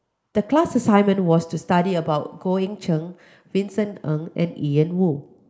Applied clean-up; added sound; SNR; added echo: neural mask model Resemble Enhance denoiser.